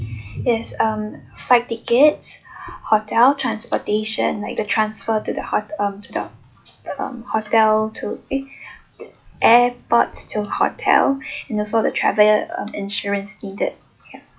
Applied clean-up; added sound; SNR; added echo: classical method log-MMSE.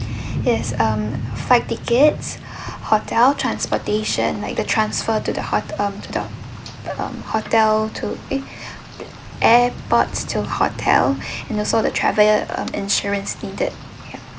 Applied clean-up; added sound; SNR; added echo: none; Rain; 11 dB; none.